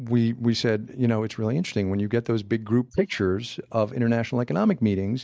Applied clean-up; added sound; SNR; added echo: neural mask model Resemble Enhance denoiser.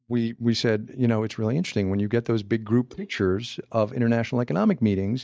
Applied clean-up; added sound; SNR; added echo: neural mask model DeepFilterNet 3.